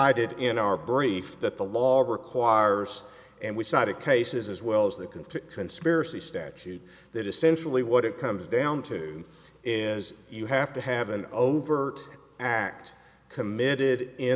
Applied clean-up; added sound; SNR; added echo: none; none; none; none.